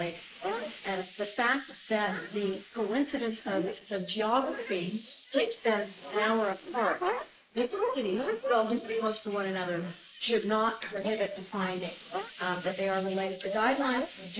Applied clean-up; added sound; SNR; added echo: neural mask model Resemble Enhance denoiser.